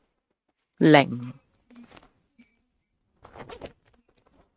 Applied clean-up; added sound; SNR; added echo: neural mask model RNNoise.